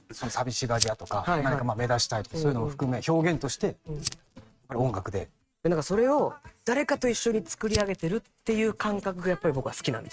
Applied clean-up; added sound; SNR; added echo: neural mask model RNNoise.